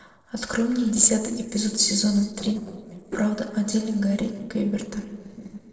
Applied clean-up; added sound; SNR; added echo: neural separator model SepFormer DNS4.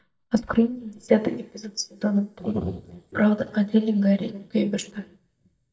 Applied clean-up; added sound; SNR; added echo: neural mask model DeepFilterNet 3.